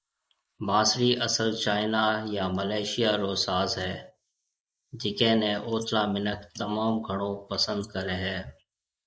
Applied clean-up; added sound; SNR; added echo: neural mask model Resemble Enhance denoiser.